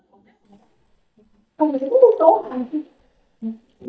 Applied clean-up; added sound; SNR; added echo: neural mask model DeepFilterNet 3.